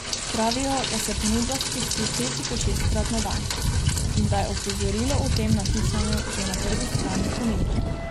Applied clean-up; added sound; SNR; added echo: none; Rain; -4 dB; none.